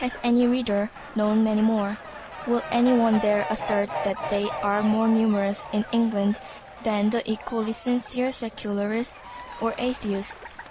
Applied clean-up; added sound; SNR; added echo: none; Fowl; 12 dB; none.